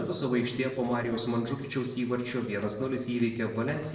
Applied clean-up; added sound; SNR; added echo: neural separator model SepFormer DNS4.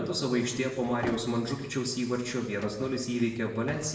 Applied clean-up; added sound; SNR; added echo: none; Drawer open or close; 15 dB; reverberation time 1.0 s.